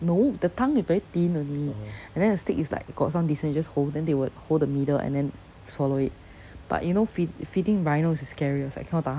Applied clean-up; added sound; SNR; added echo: none; none; none; none.